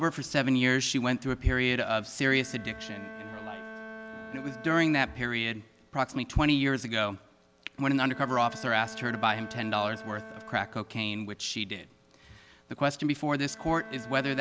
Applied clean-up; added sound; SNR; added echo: none; Bowed string instrument; 17 dB; none.